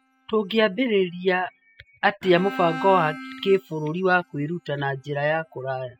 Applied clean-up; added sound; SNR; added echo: classical method spectral subtraction.